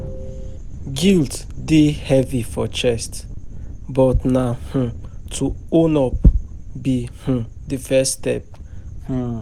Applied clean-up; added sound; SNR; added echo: none; Thunder; 11 dB; none.